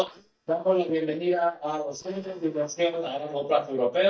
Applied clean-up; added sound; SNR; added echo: neural mask model DeepFilterNet 3.